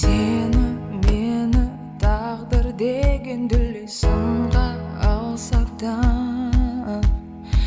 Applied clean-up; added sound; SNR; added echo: none; Slam; 17 dB; none.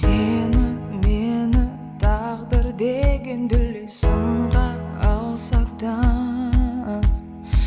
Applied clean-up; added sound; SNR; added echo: none; none; none; none.